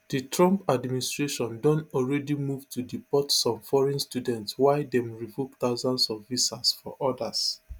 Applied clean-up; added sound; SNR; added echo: none; none; none; none.